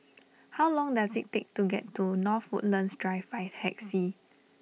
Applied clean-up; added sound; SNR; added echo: none; none; none; none.